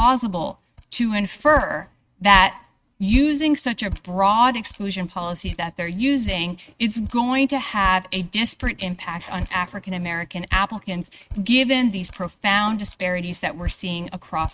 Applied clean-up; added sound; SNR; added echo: neural mask model RNNoise.